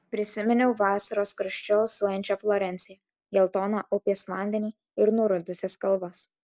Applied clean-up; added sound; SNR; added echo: none; none; none; none.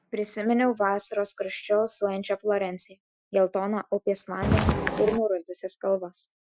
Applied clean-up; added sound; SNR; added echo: classical method Wiener filter.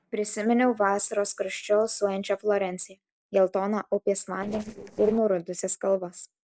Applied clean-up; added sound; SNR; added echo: neural separator model SepFormer DNS4.